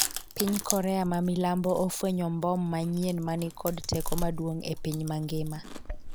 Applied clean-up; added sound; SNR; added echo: none; Chewing, mastication; 6 dB; none.